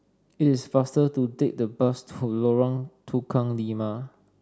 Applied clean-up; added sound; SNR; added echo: none; none; none; none.